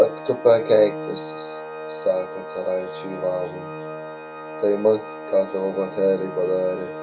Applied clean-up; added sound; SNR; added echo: none; Organ; 11 dB; none.